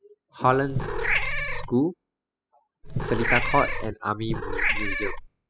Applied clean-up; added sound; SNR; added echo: classical method spectral subtraction.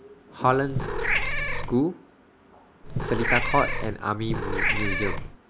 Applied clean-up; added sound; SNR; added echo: none; Meow / Purr; -2 dB; none.